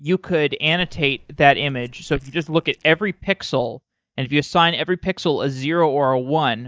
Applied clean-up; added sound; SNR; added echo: neural mask model DeepFilterNet 3.